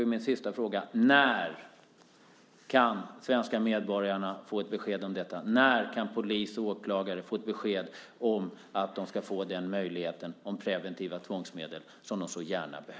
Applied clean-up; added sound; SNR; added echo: none; none; none; none.